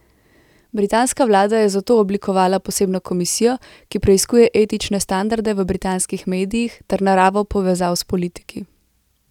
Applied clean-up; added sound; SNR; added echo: none; none; none; none.